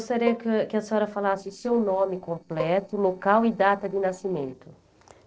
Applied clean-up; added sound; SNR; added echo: neural separator model SepFormer DNS4.